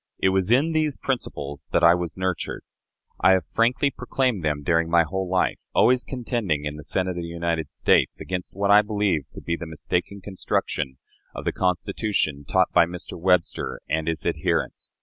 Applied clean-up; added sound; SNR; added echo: none; none; none; none.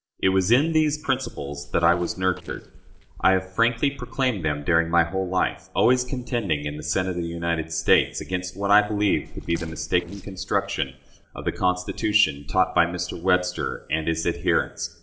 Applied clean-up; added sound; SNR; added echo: neural separator model SepFormer DNS4.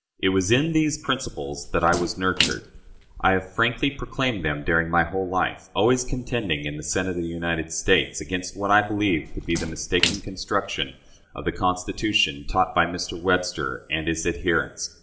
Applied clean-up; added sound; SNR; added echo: none; Splash, splatter; 10 dB; reverberation time 0.6 s.